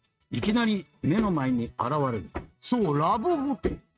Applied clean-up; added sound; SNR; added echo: neural mask model RNNoise.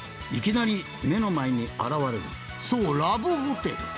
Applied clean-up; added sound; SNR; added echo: none; none; none; none.